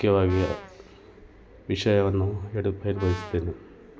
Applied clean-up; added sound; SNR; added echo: none; Brass instrument; 15 dB; none.